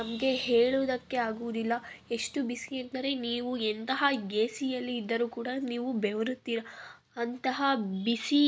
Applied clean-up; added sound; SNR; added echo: none; none; none; none.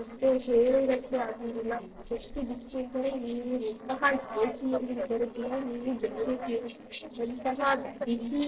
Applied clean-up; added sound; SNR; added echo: neural separator model SepFormer DNS4.